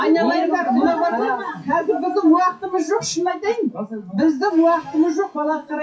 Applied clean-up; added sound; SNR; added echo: classical method WPE with log-MMSE.